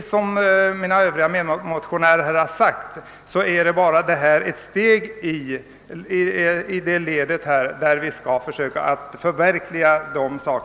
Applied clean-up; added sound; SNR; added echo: none; none; none; none.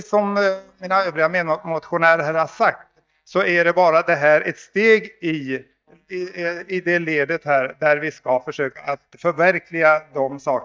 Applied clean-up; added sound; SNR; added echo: neural mask model DeepFilterNet 3.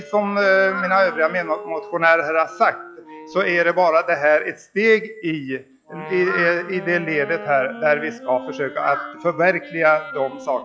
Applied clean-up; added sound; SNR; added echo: classical method log-MMSE.